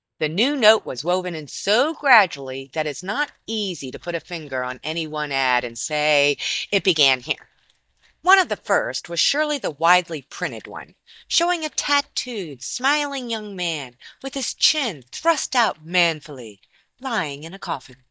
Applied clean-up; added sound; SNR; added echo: neural mask model DeepFilterNet 3.